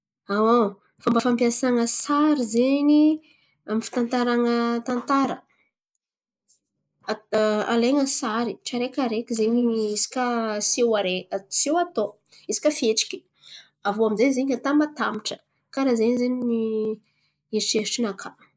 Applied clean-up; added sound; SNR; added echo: neural mask model Resemble Enhance denoiser.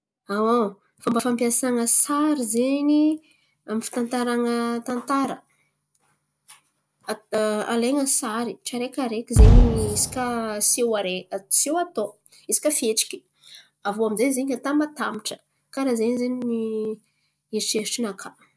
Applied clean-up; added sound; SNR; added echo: none; Fireworks; -5 dB; none.